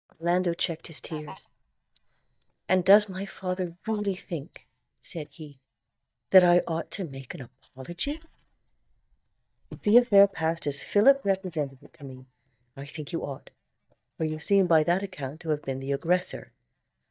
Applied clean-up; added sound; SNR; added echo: neural mask model DeepFilterNet 3.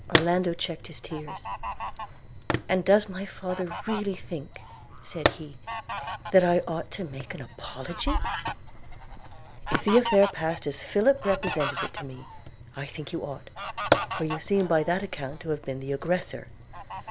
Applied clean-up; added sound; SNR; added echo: none; Fire + Fowl; 4 dB; none.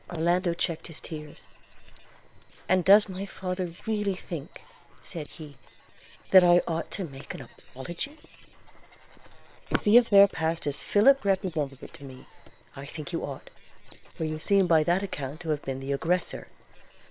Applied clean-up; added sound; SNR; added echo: neural separator model SepFormer WHAM!.